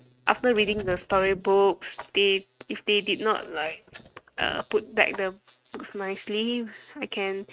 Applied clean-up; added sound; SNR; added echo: neural mask model RNNoise.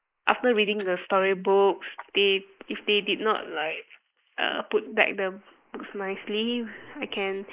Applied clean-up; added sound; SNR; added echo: neural mask model Resemble Enhance denoiser.